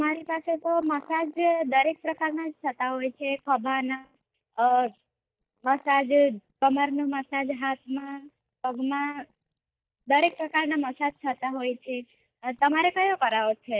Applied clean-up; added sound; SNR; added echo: neural mask model DeepFilterNet 3.